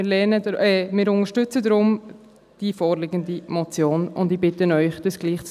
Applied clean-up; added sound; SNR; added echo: none; none; none; none.